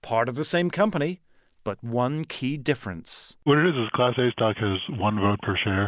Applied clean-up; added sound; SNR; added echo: none; none; none; none.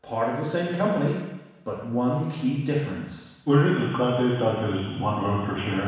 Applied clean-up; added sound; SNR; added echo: none; none; none; reverberation time 1.1 s.